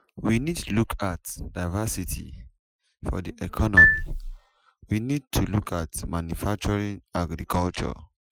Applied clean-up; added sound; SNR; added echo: classical method Wiener filter.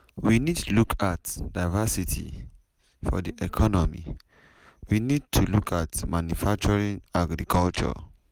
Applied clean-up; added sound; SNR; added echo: none; none; none; none.